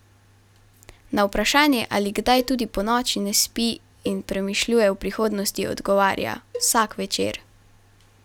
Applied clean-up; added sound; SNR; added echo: none; Cowbell; 18 dB; none.